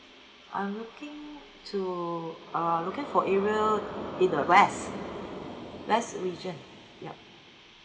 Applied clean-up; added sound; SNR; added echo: none; none; none; none.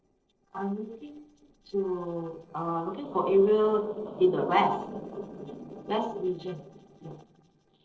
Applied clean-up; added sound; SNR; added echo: neural separator model SepFormer DNS4.